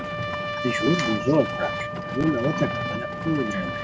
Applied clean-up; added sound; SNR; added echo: none; Livestock, farm animals, working animals + Trumpet; 3 dB; none.